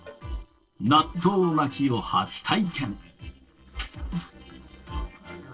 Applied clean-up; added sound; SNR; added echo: neural separator model SepFormer DNS4.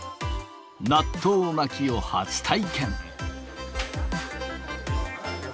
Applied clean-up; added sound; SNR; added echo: none; none; none; none.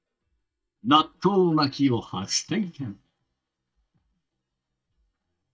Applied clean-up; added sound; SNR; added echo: neural mask model DeepFilterNet 3.